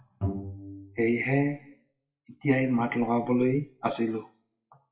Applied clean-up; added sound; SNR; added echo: classical method WPE with log-MMSE.